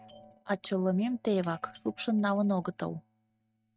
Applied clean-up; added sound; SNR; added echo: neural mask model RNNoise.